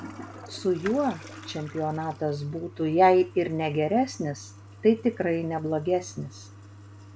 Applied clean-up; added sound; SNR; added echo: none; Toilet flush; 18 dB; none.